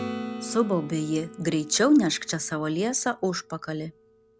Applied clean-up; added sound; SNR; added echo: none; Acoustic guitar / Strum; 14 dB; none.